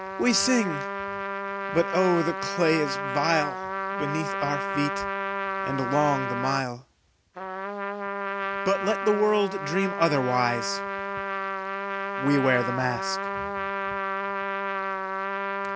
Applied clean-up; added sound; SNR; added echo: none; Trumpet; 2 dB; none.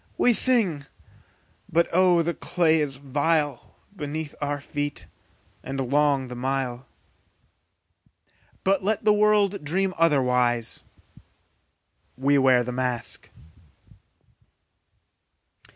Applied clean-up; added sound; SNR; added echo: none; none; none; none.